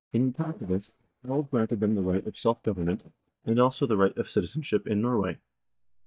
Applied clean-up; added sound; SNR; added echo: neural mask model DeepFilterNet 3.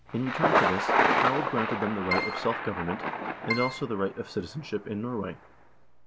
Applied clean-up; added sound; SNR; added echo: none; Thunder + Keyboard (musical); -2 dB; none.